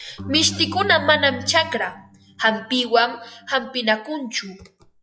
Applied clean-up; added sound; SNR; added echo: classical method log-MMSE.